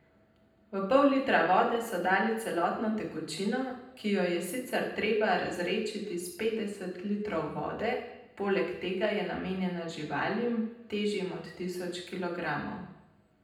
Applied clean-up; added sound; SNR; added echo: none; none; none; reverberation time 0.8 s.